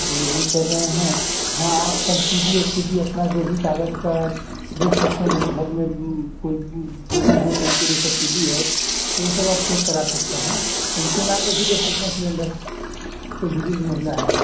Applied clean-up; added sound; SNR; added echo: none; Toilet flush; -1 dB; reverberation time 0.6 s.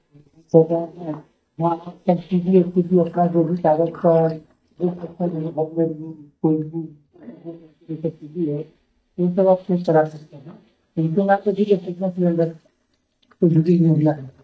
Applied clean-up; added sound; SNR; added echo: neural mask model DeepFilterNet 3.